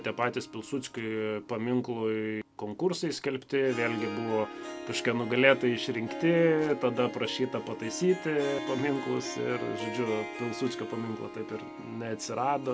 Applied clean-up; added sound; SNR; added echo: none; Harp; 10 dB; none.